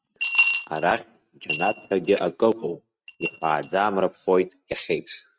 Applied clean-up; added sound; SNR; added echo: neural mask model RNNoise.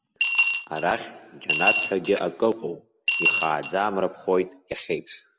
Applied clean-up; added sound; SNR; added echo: none; Coin (dropping) / Glass; -3 dB; none.